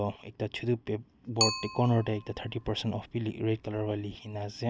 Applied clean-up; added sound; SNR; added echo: none; Bicycle; 6 dB; none.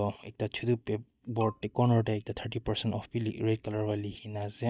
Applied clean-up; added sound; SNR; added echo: neural mask model DeepFilterNet 3.